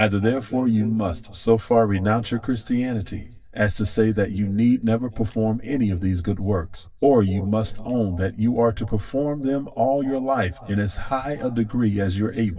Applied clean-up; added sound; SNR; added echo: neural mask model DeepFilterNet 3.